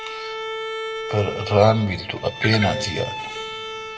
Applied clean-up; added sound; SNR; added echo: none; Bowed string instrument; 8 dB; reverberation time 1.1 s.